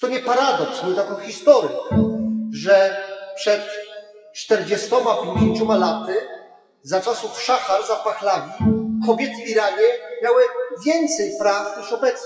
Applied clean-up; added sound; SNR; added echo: classical method WPE with log-MMSE.